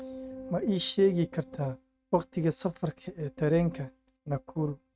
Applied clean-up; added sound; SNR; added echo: neural mask model RNNoise.